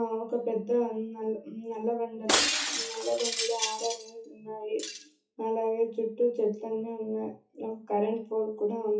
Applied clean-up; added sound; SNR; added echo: classical method WPE with log-MMSE.